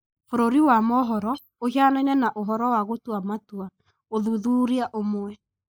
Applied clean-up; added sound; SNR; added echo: neural mask model Resemble Enhance denoiser.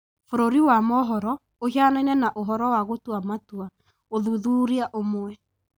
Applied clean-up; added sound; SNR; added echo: none; none; none; none.